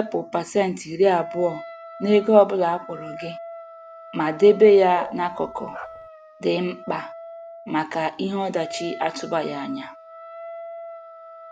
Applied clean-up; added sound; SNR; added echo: none; Bark + Wind instrument, woodwind instrument; 15 dB; none.